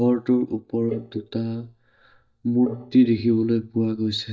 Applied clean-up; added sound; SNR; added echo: neural mask model DeepFilterNet 3.